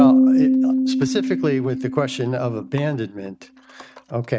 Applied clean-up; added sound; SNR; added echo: neural mask model RNNoise.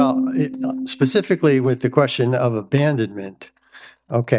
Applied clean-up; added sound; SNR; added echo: neural mask model DeepFilterNet 3.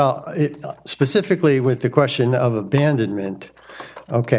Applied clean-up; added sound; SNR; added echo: none; none; none; none.